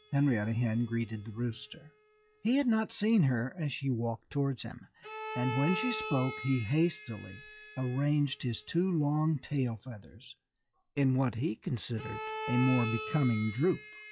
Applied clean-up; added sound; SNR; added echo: classical method log-MMSE.